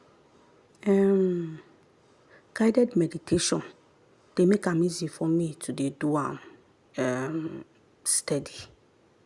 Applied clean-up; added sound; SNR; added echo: none; none; none; none.